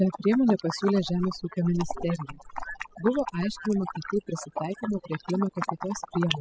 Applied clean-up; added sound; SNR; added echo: classical method spectral subtraction.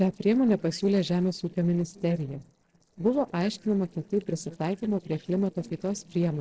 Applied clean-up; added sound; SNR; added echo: neural separator model SepFormer DNS4.